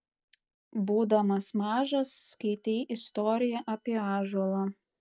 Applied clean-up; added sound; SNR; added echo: neural mask model DeepFilterNet 3.